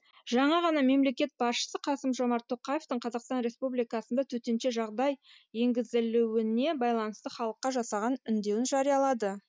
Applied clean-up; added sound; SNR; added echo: none; none; none; none.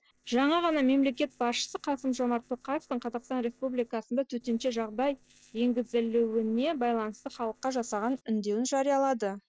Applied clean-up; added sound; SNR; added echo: neural separator model SepFormer DNS4.